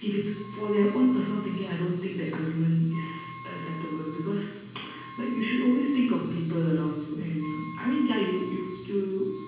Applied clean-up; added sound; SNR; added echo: none; Wind instrument, woodwind instrument; 18 dB; reverberation time 1.2 s.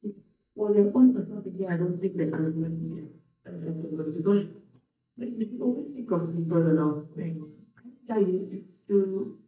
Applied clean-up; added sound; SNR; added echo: neural mask model DeepFilterNet 3.